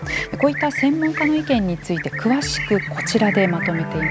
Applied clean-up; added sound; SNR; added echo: none; Livestock, farm animals, working animals; 8 dB; none.